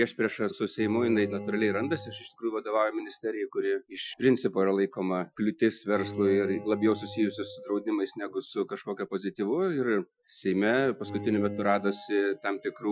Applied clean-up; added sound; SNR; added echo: classical method Wiener filter.